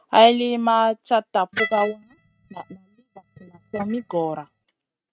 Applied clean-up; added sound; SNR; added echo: neural mask model RNNoise.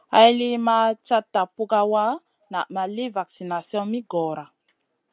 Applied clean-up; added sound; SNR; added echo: none; none; none; none.